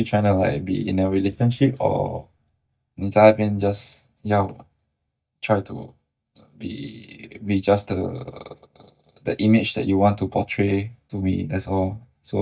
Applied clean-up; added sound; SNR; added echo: neural mask model DeepFilterNet 3.